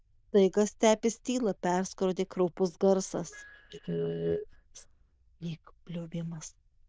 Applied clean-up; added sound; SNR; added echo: neural diffusion model UNIVERSE++.